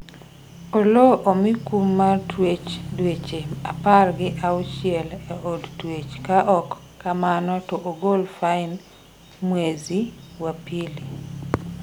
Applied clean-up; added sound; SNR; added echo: none; Motorcycle / Engine; 14 dB; none.